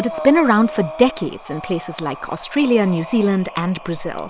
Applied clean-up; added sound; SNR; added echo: none; Breathing; 14 dB; none.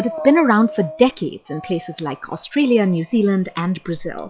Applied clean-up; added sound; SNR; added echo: classical method log-MMSE.